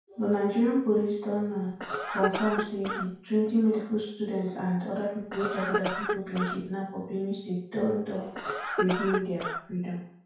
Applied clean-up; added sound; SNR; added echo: none; Cough; 3 dB; reverberation time 0.5 s.